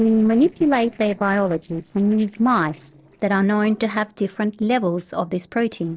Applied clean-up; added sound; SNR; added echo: neural separator model SepFormer DNS4.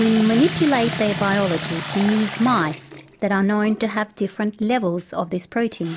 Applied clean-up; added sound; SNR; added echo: none; Sink (filling or washing) / Water tap, faucet; 8 dB; none.